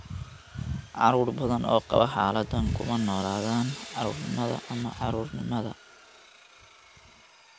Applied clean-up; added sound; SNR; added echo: none; Sawing; 17 dB; none.